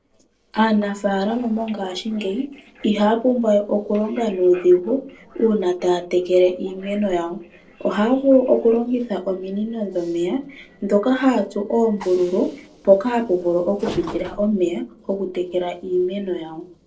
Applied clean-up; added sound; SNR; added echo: neural separator model SepFormer DNS4.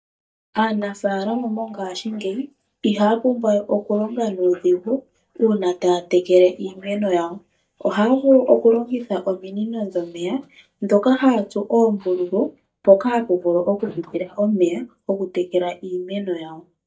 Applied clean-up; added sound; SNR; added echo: neural mask model DeepFilterNet 3.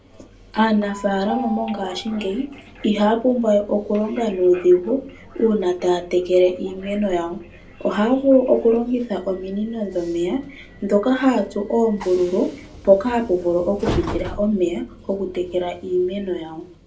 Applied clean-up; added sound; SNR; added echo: none; Train; 16 dB; reverberation time 0.2 s.